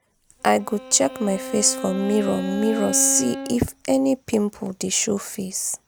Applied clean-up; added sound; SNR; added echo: none; Bowed string instrument; 9 dB; none.